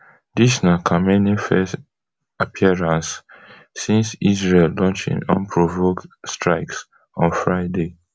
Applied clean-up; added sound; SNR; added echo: none; none; none; none.